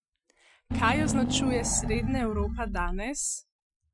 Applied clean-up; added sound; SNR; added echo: classical method Wiener filter.